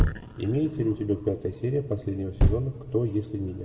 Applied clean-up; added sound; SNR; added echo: none; Thump, thud; 2 dB; reverberation time 1.6 s.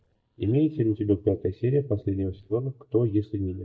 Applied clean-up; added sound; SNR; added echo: neural mask model DeepFilterNet 3.